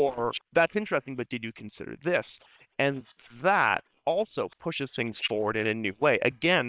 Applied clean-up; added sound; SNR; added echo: neural separator model SepFormer WHAM!.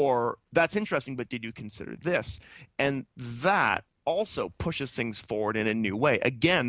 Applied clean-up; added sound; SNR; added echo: none; none; none; none.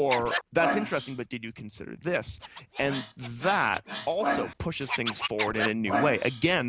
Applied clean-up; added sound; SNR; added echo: none; Scratching (performance technique); 5 dB; none.